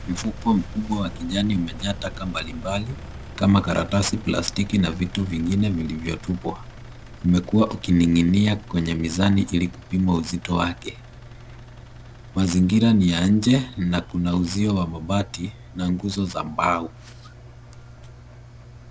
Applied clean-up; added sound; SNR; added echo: none; Engine; 16 dB; none.